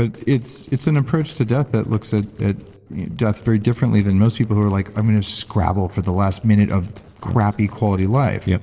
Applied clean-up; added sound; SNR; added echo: neural separator model SepFormer DNS4.